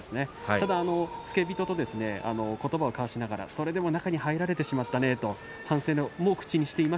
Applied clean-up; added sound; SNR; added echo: none; none; none; none.